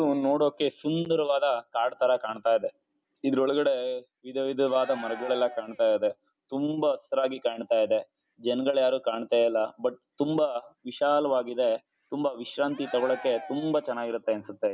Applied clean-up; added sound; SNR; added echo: none; Cheering; 15 dB; none.